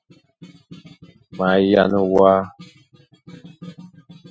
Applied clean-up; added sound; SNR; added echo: classical method Wiener filter.